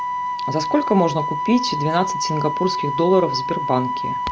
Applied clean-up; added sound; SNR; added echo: none; Wind instrument, woodwind instrument; 3 dB; none.